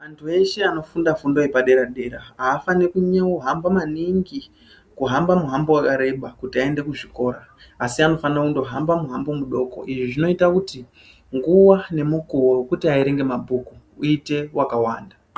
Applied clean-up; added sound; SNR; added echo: none; none; none; none.